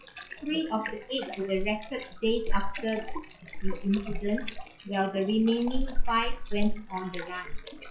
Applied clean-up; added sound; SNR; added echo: classical method log-MMSE.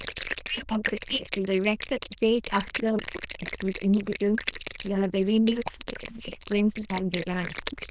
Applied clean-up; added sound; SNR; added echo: neural diffusion model UNIVERSE++.